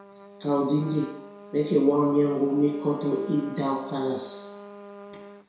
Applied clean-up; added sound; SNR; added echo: none; Trumpet; 17 dB; reverberation time 0.7 s.